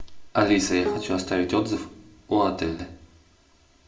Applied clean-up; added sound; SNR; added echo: none; Bowed string instrument; 11 dB; reverberation time 0.3 s.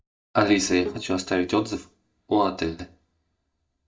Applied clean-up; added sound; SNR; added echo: neural mask model DeepFilterNet 3.